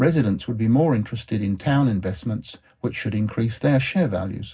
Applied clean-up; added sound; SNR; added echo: none; none; none; reverberation time 0.4 s.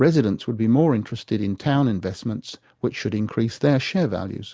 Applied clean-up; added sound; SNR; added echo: none; none; none; none.